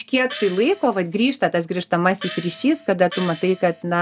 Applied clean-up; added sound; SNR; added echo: none; Gong; 15 dB; none.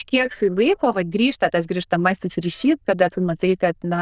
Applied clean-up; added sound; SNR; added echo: neural diffusion model UNIVERSE++.